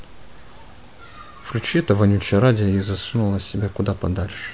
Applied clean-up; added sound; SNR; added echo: none; none; none; none.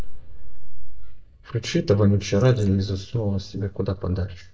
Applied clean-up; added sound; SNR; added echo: neural mask model DeepFilterNet 3.